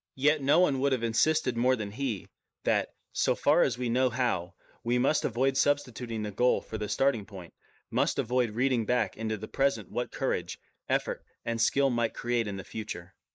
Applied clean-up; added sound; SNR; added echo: neural mask model Resemble Enhance denoiser.